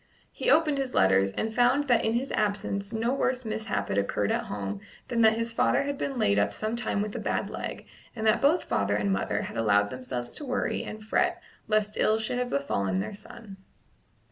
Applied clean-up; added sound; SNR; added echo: none; none; none; none.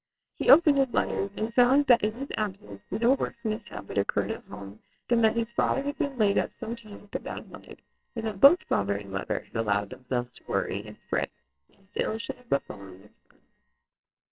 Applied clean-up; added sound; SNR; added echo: neural separator model SepFormer WHAMR!.